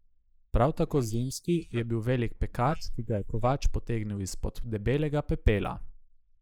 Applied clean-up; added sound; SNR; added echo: neural mask model Resemble Enhance denoiser.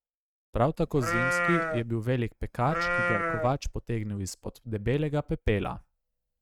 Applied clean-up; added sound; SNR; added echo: neural mask model RNNoise.